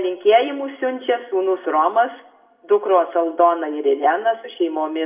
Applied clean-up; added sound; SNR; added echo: none; none; none; reverberation time 0.6 s.